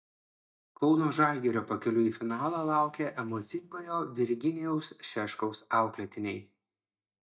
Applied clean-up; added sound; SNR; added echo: neural mask model DeepFilterNet 3.